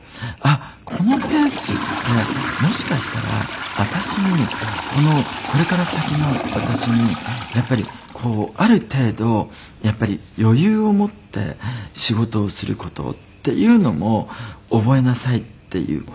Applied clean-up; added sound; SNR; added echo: none; Trickle, dribble / Toilet flush; 10 dB; none.